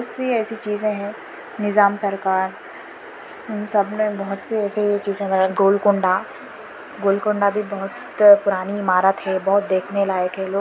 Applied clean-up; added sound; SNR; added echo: none; none; none; none.